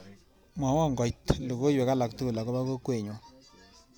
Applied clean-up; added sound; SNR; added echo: none; none; none; none.